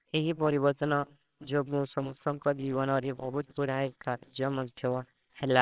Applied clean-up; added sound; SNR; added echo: neural separator model SepFormer WHAMR!.